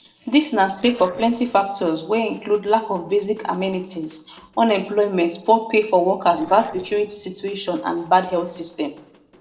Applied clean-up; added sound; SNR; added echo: neural separator model SepFormer DNS4.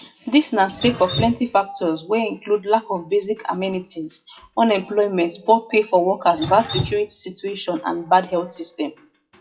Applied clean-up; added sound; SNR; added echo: classical method WPE with log-MMSE.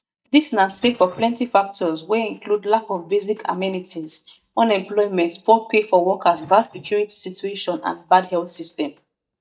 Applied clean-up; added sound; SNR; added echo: neural mask model DeepFilterNet 3.